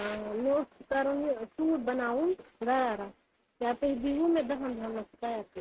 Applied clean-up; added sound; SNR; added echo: neural mask model RNNoise.